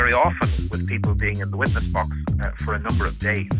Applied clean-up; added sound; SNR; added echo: none; Bass guitar; -2 dB; none.